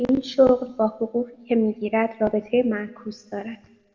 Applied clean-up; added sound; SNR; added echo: none; none; none; reverberation time 1.2 s.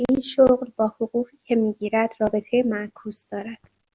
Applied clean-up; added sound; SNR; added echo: none; none; none; none.